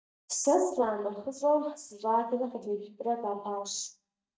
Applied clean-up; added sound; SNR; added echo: neural mask model DeepFilterNet 3.